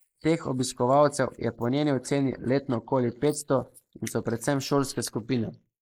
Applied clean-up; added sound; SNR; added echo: neural mask model Resemble Enhance denoiser.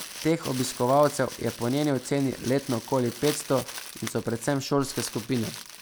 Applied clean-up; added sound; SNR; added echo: none; Crumpling, crinkling; 13 dB; none.